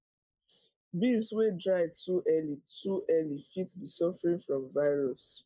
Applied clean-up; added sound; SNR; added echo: neural mask model Resemble Enhance denoiser.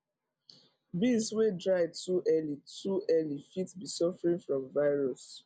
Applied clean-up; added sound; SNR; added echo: none; none; none; none.